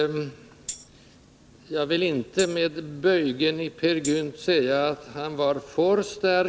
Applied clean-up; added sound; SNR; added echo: none; Tambourine; 12 dB; none.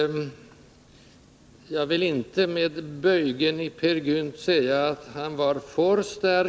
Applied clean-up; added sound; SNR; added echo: none; none; none; none.